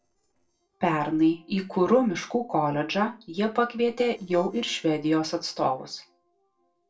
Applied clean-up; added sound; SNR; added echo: neural separator model SepFormer DNS4.